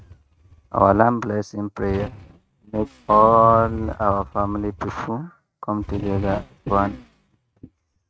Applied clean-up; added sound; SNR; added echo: neural mask model RNNoise.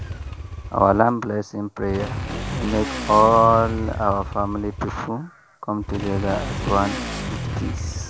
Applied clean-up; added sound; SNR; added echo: none; Motorcycle / Accelerating, revving, vroom; 7 dB; none.